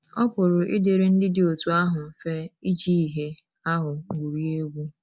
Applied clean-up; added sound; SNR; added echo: none; none; none; none.